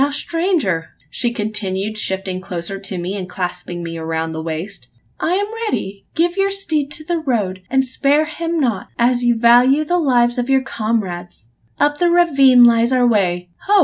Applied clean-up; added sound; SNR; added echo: none; none; none; none.